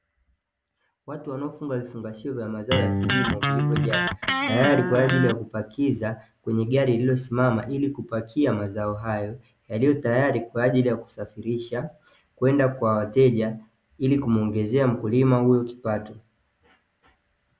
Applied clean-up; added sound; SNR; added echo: none; Electric guitar; 0 dB; none.